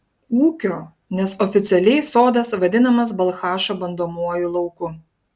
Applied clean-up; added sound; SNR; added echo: none; none; none; none.